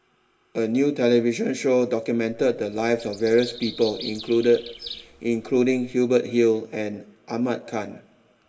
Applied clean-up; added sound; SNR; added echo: none; Bird vocalization, bird call, bird song; 16 dB; reverberation time 0.8 s.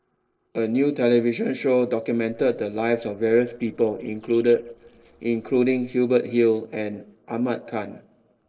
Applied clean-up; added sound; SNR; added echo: neural separator model SepFormer DNS4.